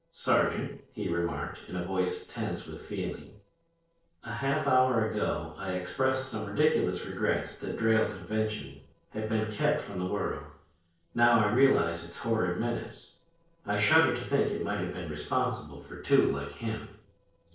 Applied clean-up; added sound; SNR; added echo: neural separator model SepFormer DNS4.